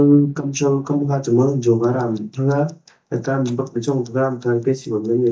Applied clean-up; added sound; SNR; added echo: neural mask model DeepFilterNet 3.